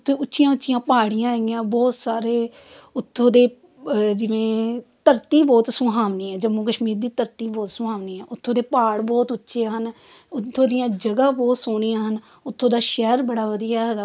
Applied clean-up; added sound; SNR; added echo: none; none; none; none.